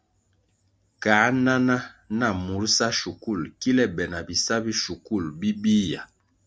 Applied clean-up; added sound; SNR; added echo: none; none; none; none.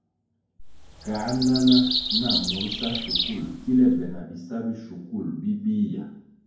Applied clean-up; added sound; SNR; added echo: none; Bird vocalization, bird call, bird song; 4 dB; reverberation time 0.9 s.